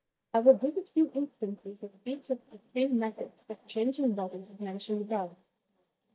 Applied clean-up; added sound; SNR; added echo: neural mask model DeepFilterNet 3.